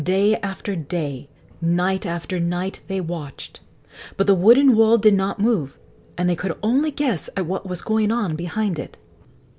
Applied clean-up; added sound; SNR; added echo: none; none; none; none.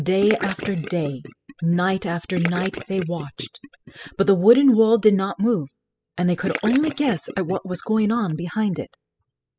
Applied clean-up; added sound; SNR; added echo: classical method spectral subtraction.